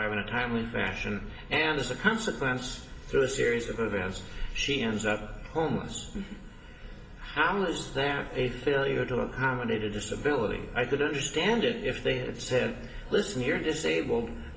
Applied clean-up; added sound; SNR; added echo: none; none; none; reverberation time 1.6 s.